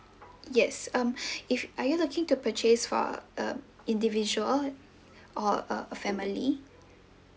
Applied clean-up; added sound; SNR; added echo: none; none; none; none.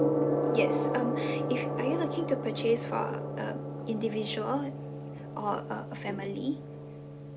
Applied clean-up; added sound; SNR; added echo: none; Gong; -1 dB; none.